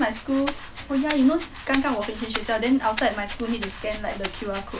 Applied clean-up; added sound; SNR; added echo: none; Rattle (instrument); 4 dB; none.